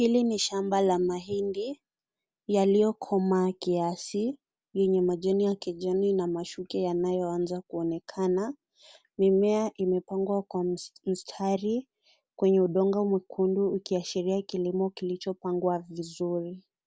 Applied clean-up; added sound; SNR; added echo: none; none; none; none.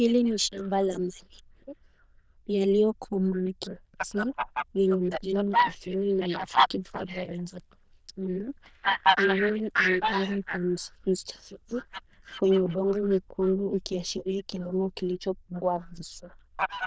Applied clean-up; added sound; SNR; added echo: neural diffusion model UNIVERSE++.